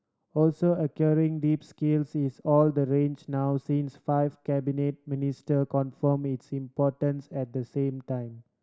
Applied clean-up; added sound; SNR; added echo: none; none; none; none.